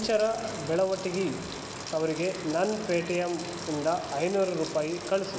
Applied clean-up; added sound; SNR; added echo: none; Water tap, faucet; 15 dB; none.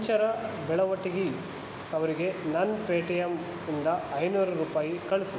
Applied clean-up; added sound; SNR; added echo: none; none; none; none.